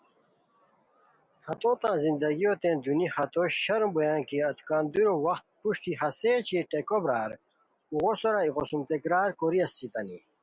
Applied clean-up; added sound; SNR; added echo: none; none; none; none.